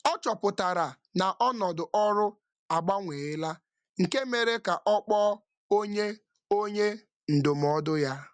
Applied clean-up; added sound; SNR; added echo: none; none; none; none.